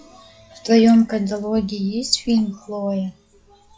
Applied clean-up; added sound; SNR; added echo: classical method log-MMSE.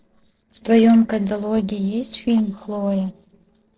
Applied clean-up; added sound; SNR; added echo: neural separator model SepFormer DNS4.